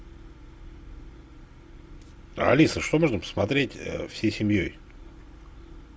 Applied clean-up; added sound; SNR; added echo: none; none; none; none.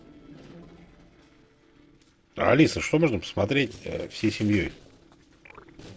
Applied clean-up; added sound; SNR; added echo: neural separator model SepFormer DNS4.